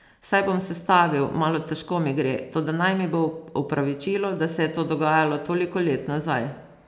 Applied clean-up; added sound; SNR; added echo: none; none; none; none.